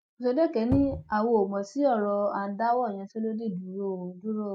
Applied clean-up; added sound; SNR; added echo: neural mask model RNNoise.